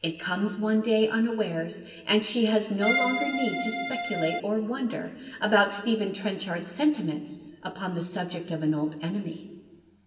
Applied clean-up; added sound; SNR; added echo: none; Accordion; 0 dB; reverberation time 1.4 s.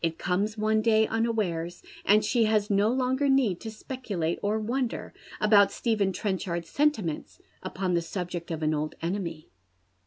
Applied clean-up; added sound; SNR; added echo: none; none; none; none.